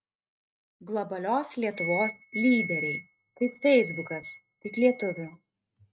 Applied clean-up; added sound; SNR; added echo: neural mask model RNNoise.